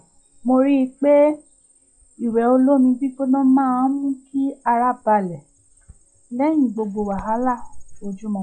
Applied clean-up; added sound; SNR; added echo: classical method log-MMSE.